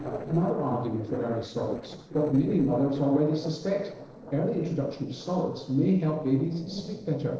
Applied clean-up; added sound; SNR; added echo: neural separator model SepFormer DNS4.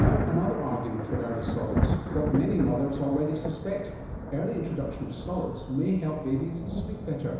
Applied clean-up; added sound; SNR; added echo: none; Thunder; 1 dB; reverberation time 1.0 s.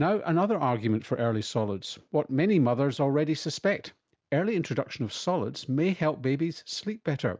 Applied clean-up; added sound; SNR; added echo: none; none; none; none.